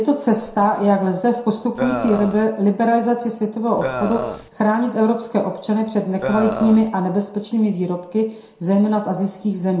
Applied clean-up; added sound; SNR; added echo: none; Burping, eructation; 6 dB; reverberation time 0.7 s.